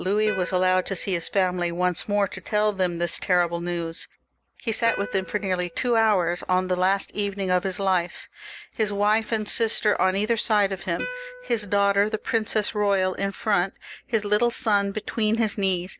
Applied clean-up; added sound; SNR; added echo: none; Plucked string instrument; 17 dB; none.